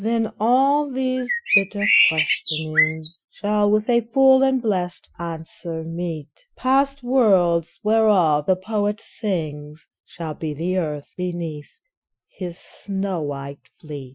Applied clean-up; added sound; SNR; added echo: classical method Wiener filter.